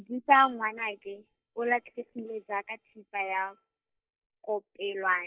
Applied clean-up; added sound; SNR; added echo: neural mask model DeepFilterNet 3.